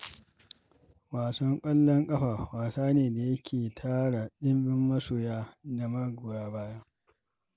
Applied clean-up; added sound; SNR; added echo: none; none; none; none.